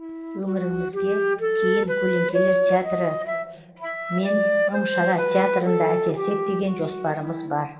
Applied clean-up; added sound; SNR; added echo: none; Wind instrument, woodwind instrument; -2 dB; reverberation time 2.2 s.